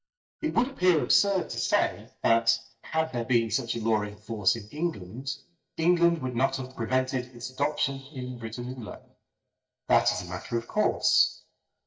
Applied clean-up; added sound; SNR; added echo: neural mask model DeepFilterNet 3.